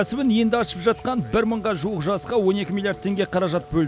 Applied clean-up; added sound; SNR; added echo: none; Wind instrument, woodwind instrument + Rain; 19 dB; none.